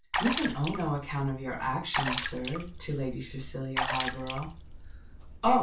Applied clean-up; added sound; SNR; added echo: none; Water / Splash, splatter; 5 dB; reverberation time 0.2 s.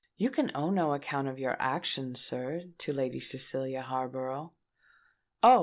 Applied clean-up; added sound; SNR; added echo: none; none; none; none.